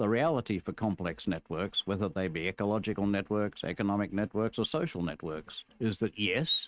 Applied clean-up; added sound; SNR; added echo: neural mask model RNNoise.